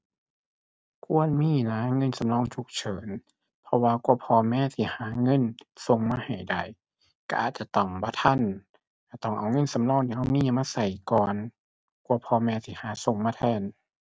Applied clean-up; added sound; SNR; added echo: none; none; none; none.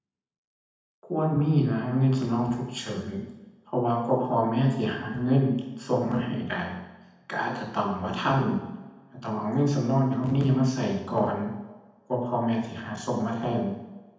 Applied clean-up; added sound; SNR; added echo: none; none; none; reverberation time 0.9 s.